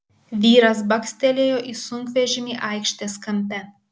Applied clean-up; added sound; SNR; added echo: none; none; none; none.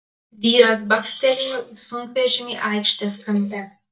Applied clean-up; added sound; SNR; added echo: neural mask model DeepFilterNet 3.